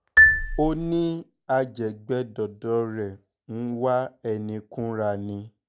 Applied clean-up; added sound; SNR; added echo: none; Marimba, xylophone; -5 dB; none.